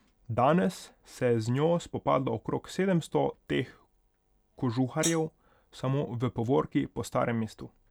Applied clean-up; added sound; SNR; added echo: none; Hi-hat; 6 dB; none.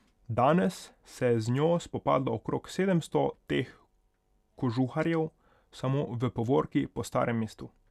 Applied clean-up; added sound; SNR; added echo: none; none; none; none.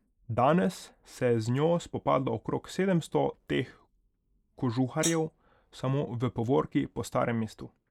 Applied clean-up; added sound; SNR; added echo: neural mask model Resemble Enhance denoiser.